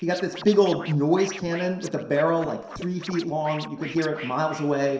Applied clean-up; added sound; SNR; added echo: none; Scratching (performance technique); 16 dB; reverberation time 0.7 s.